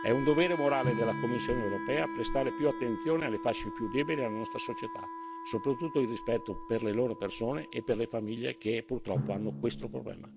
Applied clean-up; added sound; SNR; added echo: none; Wind instrument, woodwind instrument + Drum; 7 dB; none.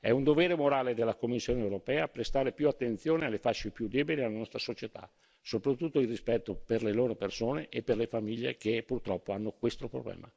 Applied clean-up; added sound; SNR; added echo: none; none; none; none.